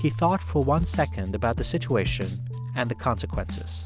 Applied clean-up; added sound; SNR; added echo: none; none; none; none.